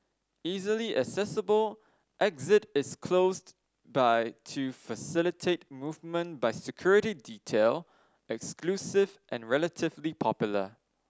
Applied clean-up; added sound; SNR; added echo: none; none; none; none.